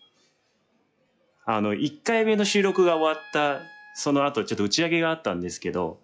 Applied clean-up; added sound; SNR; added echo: classical method log-MMSE.